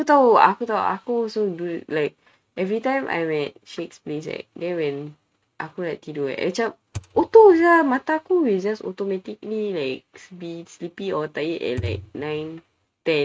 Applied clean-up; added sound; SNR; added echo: neural mask model RNNoise.